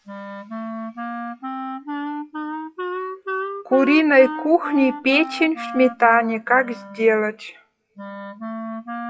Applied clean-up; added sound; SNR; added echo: classical method WPE with log-MMSE.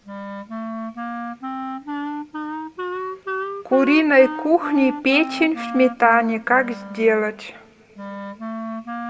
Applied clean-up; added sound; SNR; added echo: none; Wind instrument, woodwind instrument; 9 dB; reverberation time 0.9 s.